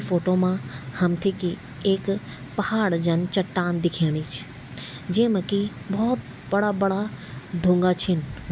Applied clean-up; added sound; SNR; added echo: none; none; none; none.